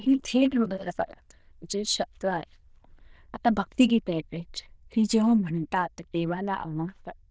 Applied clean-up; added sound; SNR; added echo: neural diffusion model UNIVERSE++.